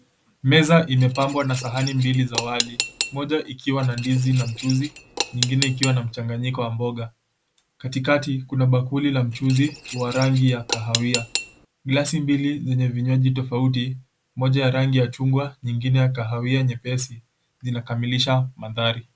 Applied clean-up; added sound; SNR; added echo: none; Cutlery, silverware / Dishes, pots, and pans; 8 dB; none.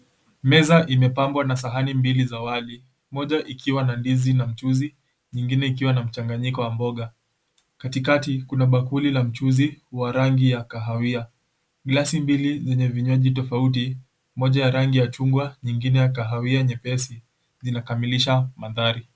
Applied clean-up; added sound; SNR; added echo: none; none; none; none.